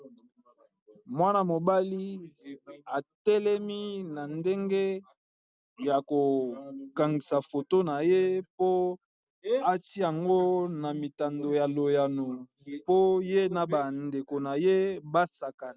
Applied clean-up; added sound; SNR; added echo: none; none; none; none.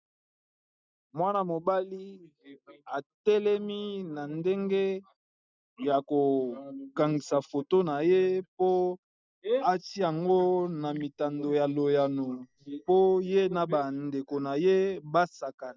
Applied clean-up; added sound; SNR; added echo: neural mask model DeepFilterNet 3.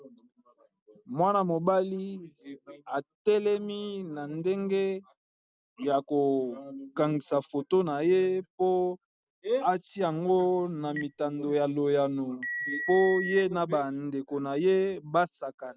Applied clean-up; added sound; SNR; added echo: none; Telephone; 9 dB; none.